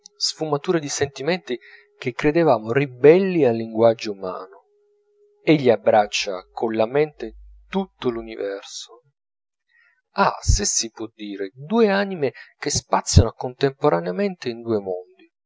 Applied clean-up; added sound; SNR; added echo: none; none; none; none.